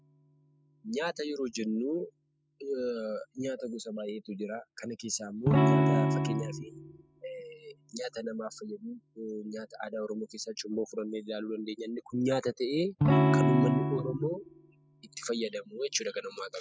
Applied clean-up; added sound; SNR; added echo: classical method spectral subtraction.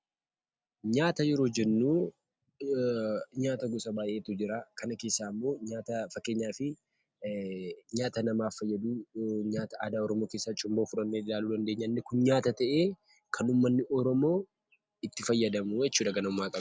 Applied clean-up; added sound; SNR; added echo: none; none; none; none.